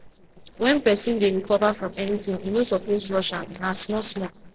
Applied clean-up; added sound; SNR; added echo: neural separator model SepFormer DNS4.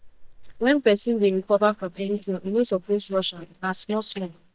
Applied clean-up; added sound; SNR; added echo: neural mask model DeepFilterNet 3.